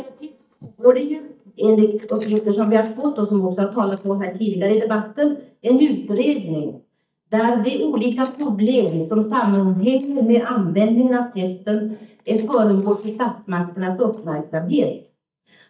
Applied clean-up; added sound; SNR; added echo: neural mask model DeepFilterNet 3.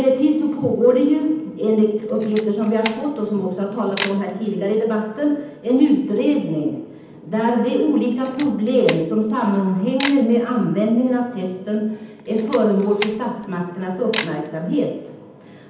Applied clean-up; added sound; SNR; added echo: none; Camera; 15 dB; reverberation time 0.8 s.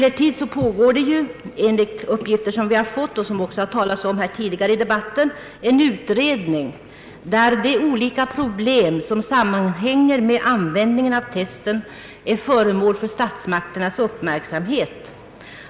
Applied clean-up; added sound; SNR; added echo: none; none; none; none.